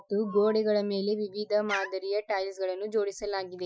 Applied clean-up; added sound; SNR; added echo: classical method Wiener filter.